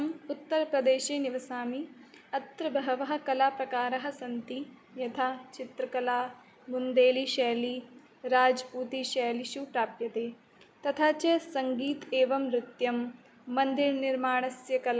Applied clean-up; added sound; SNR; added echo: none; none; none; none.